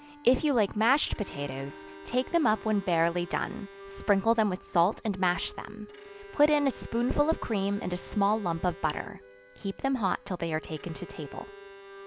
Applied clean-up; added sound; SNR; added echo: none; Bowed string instrument + Wind instrument, woodwind instrument; 18 dB; none.